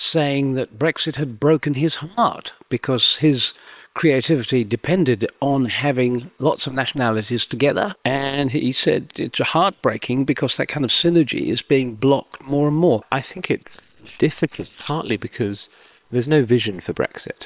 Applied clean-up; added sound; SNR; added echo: neural separator model SepFormer WHAM!.